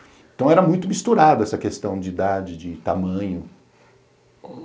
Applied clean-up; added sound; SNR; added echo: none; none; none; none.